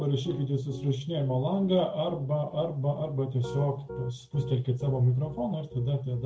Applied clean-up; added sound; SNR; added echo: none; Piano; 16 dB; none.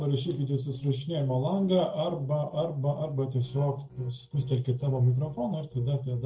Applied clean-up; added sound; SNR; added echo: neural separator model SepFormer DNS4.